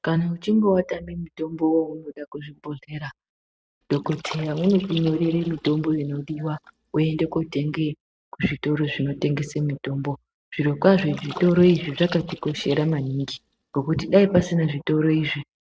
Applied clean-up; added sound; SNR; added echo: neural mask model RNNoise.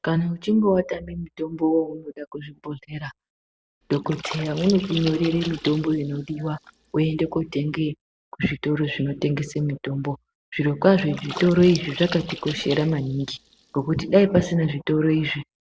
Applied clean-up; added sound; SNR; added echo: none; Splash, splatter; 15 dB; none.